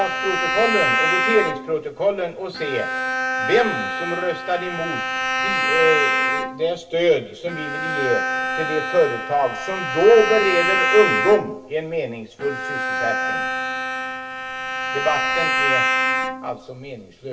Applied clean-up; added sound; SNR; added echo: none; Bowed string instrument; 1 dB; reverberation time 0.2 s.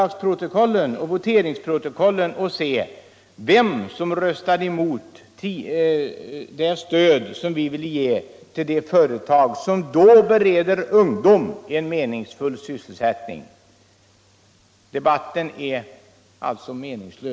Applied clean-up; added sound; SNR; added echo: none; none; none; none.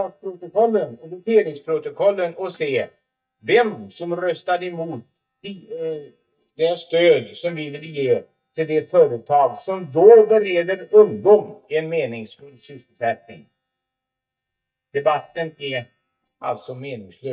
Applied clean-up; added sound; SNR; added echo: neural mask model DeepFilterNet 3.